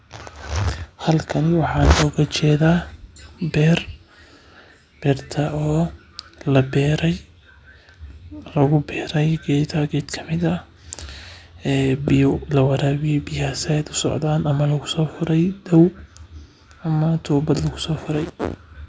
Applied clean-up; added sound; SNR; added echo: none; none; none; none.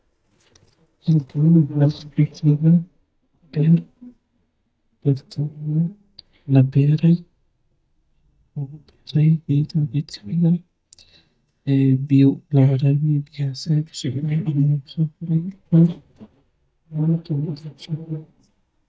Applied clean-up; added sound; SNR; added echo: neural mask model DeepFilterNet 3.